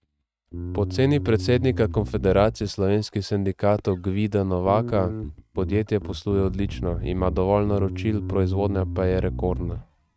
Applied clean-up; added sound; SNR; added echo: neural mask model RNNoise.